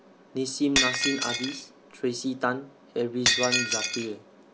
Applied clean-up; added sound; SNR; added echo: none; Shatter; 0 dB; none.